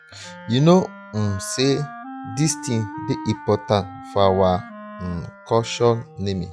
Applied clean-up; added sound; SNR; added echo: classical method log-MMSE.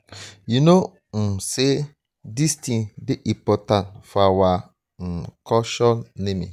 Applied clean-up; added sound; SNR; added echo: none; none; none; none.